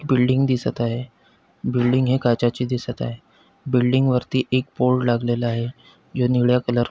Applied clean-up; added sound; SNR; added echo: none; none; none; none.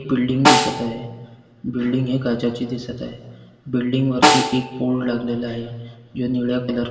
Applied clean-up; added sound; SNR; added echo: none; Snare drum; 0 dB; reverberation time 2.1 s.